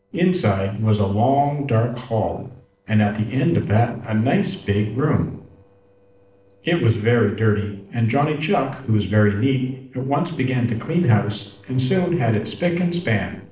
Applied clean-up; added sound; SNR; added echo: neural separator model SepFormer DNS4.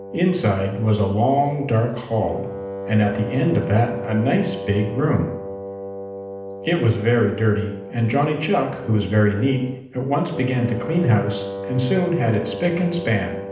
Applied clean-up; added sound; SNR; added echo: none; Wind instrument, woodwind instrument; 10 dB; reverberation time 0.8 s.